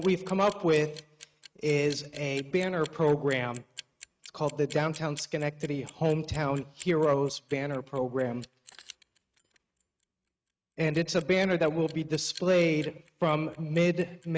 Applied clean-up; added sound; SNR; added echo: neural mask model RNNoise.